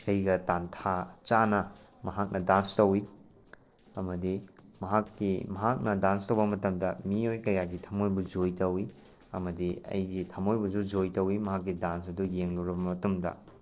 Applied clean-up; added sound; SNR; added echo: neural separator model SepFormer DNS4.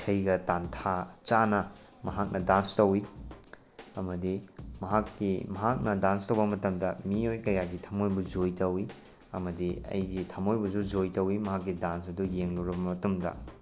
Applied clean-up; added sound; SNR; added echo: none; Drum kit; 17 dB; none.